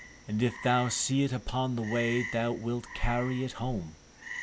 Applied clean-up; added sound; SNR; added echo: none; Frog; 13 dB; none.